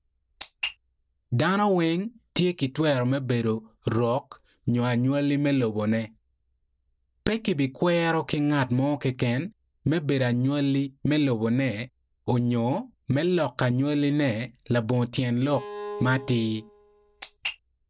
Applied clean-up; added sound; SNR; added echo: neural separator model SepFormer DNS4.